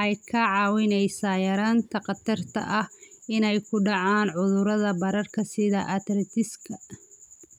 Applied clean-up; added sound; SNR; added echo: none; none; none; none.